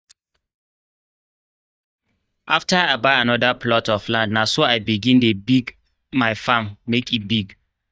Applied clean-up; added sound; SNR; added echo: neural mask model DeepFilterNet 3.